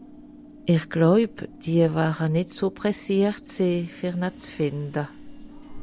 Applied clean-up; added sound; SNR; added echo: none; Subway, metro, underground / Train + Wind; 19 dB; none.